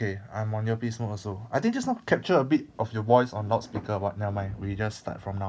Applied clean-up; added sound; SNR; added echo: none; none; none; none.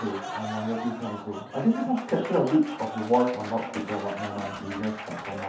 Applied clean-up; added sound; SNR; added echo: none; Applause; 10 dB; reverberation time 0.5 s.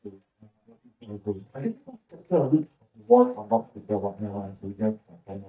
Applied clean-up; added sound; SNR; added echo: neural mask model DeepFilterNet 3.